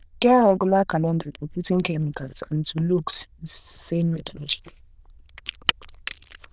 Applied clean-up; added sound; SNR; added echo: neural diffusion model UNIVERSE++.